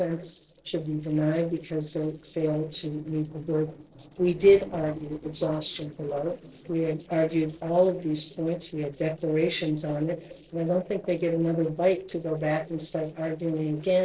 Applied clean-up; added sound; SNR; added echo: neural separator model SepFormer DNS4.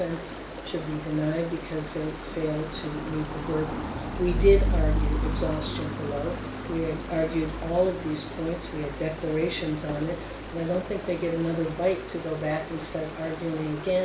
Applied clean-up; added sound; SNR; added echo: none; Stream; 3 dB; reverberation time 0.5 s.